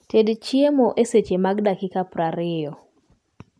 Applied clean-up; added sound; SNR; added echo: none; none; none; none.